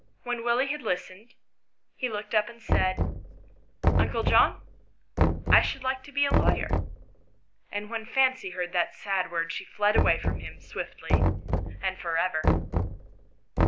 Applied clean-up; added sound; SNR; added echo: none; Knock; -1 dB; none.